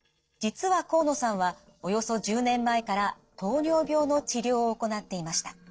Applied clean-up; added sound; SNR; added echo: neural separator model SepFormer DNS4.